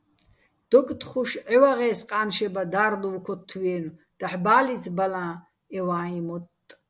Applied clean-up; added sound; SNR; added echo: none; none; none; none.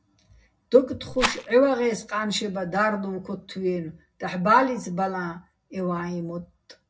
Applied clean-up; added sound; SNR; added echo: none; Rattle; 5 dB; reverberation time 0.4 s.